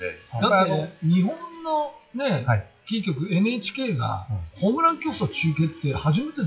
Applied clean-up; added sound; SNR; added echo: classical method WPE with log-MMSE.